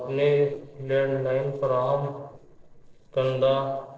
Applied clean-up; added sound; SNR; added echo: neural separator model SepFormer DNS4.